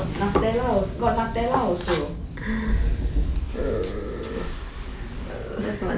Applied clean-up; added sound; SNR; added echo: none; Thunder; 3 dB; reverberation time 1.1 s.